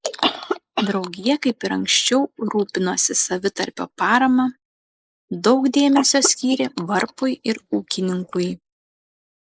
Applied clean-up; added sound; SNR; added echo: neural mask model Resemble Enhance denoiser.